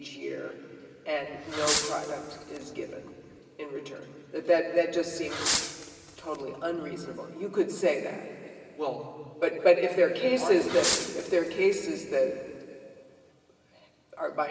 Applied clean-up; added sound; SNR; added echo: none; Fireworks; 6 dB; reverberation time 2.6 s.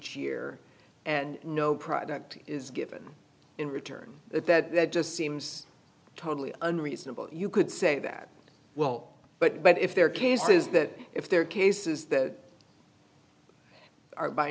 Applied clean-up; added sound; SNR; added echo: none; none; none; none.